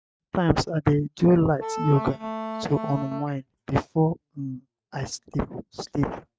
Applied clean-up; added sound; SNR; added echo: neural mask model RNNoise.